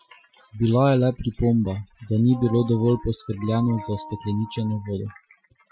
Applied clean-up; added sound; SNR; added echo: classical method Wiener filter.